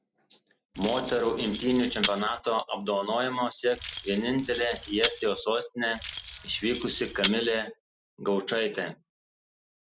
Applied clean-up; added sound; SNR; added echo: none; Keys jangling; -1 dB; none.